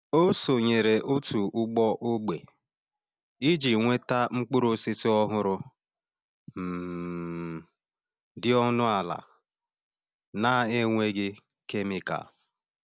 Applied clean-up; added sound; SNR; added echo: none; none; none; none.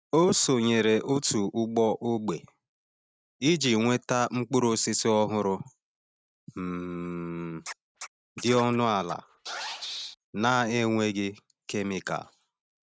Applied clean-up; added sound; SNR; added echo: neural mask model RNNoise.